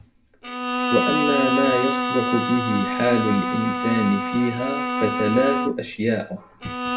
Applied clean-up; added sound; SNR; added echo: none; Bowed string instrument; 1 dB; reverberation time 0.2 s.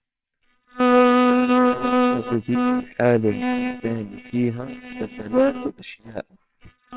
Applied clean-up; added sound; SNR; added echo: neural separator model SepFormer WHAMR!.